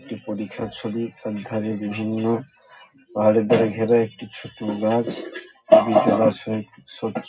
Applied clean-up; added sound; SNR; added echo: none; none; none; reverberation time 0.4 s.